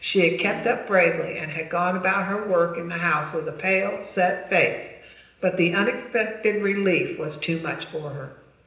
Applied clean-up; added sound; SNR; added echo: none; Organ; 12 dB; reverberation time 0.9 s.